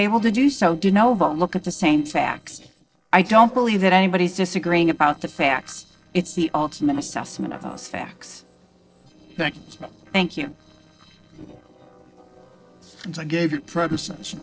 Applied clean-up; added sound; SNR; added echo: neural separator model SepFormer DNS4.